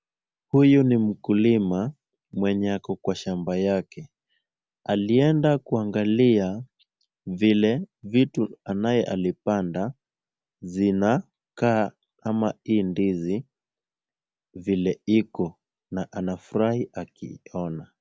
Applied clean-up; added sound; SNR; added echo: none; none; none; none.